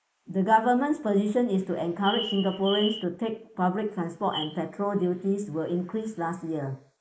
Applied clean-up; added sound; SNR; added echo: neural mask model Resemble Enhance denoiser.